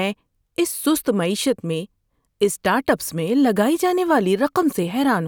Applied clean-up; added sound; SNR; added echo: none; none; none; none.